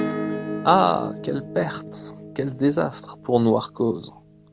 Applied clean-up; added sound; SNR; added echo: none; Acoustic guitar / Strum; 9 dB; none.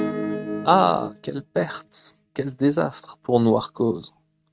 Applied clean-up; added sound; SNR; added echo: neural mask model RNNoise.